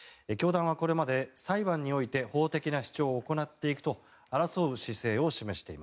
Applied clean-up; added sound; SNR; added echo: none; none; none; none.